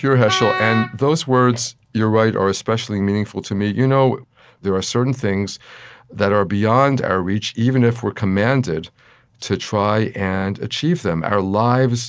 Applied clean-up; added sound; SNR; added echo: none; Wind instrument, woodwind instrument; 6 dB; none.